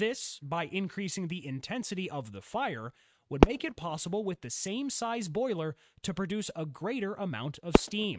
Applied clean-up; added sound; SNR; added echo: neural mask model RNNoise.